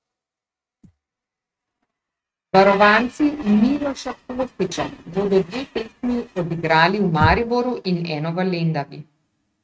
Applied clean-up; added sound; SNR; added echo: neural mask model RNNoise.